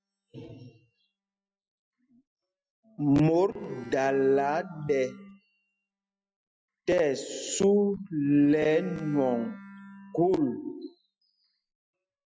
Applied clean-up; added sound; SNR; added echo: classical method Wiener filter.